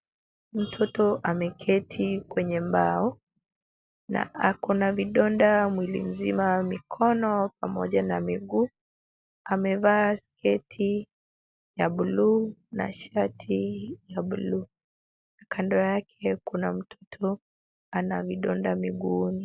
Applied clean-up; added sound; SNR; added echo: none; none; none; none.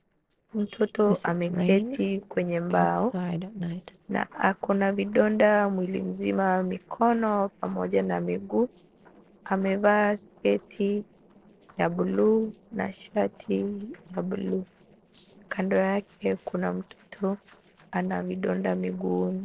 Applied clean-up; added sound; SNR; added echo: neural separator model SepFormer DNS4.